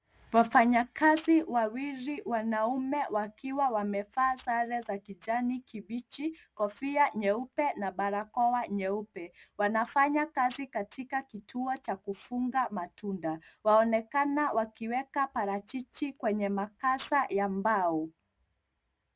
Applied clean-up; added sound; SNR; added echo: none; none; none; none.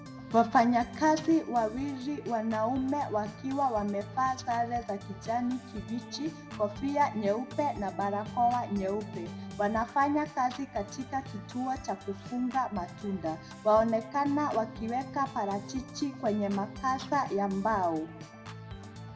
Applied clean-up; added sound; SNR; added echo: none; Organ; 13 dB; reverberation time 1.0 s.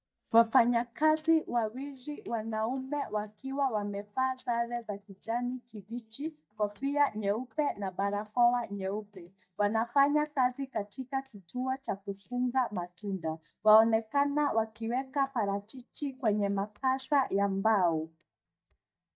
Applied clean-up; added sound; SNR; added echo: neural mask model DeepFilterNet 3.